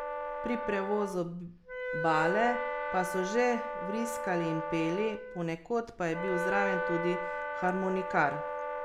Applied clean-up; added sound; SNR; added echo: none; Brass instrument + Wind instrument, woodwind instrument; 3 dB; none.